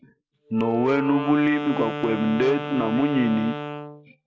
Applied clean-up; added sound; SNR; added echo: none; Wind instrument, woodwind instrument; 8 dB; none.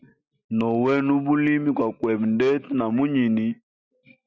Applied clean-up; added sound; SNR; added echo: none; none; none; none.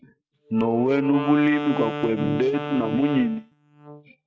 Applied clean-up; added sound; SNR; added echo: neural mask model RNNoise.